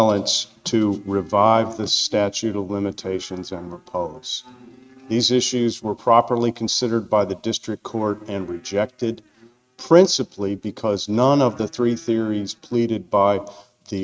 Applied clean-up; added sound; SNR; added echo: neural mask model RNNoise.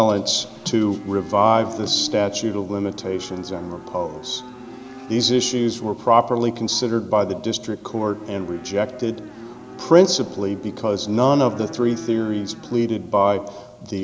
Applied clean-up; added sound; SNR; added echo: none; Livestock, farm animals, working animals; 17 dB; none.